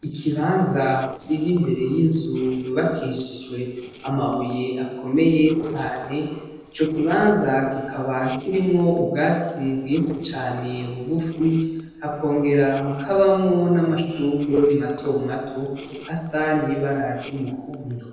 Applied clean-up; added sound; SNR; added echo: neural separator model SepFormer DNS4.